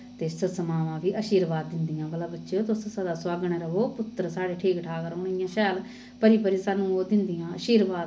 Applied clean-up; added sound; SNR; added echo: none; none; none; none.